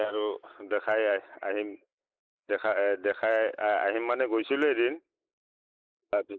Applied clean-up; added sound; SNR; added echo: neural mask model Resemble Enhance denoiser.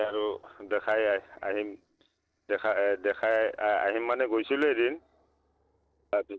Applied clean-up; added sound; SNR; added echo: neural separator model SepFormer DNS4.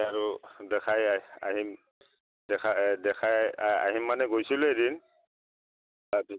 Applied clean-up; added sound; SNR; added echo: none; none; none; none.